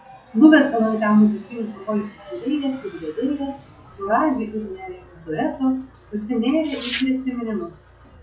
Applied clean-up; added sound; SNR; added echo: classical method log-MMSE.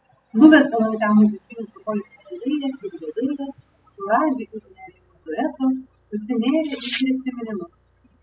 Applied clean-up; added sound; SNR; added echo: classical method spectral subtraction.